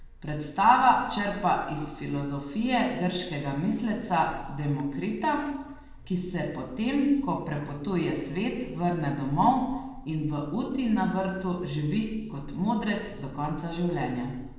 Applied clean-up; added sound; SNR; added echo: none; Buzz; 17 dB; reverberation time 1.0 s.